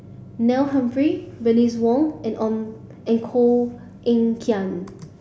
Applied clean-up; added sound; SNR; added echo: none; none; none; none.